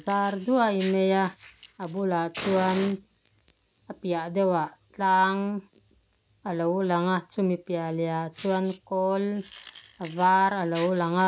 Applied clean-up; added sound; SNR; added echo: none; Fire; 19 dB; none.